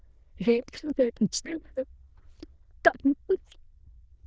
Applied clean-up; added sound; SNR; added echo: neural diffusion model UNIVERSE++.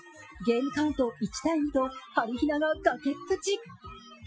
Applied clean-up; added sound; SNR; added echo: classical method Wiener filter.